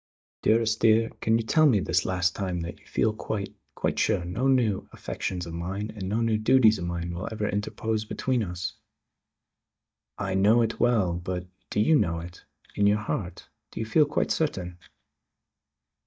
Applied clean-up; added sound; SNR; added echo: neural mask model DeepFilterNet 3.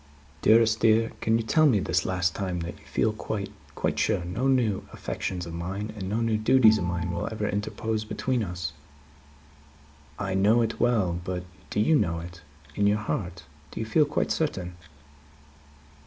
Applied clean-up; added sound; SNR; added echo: none; Organ; 3 dB; none.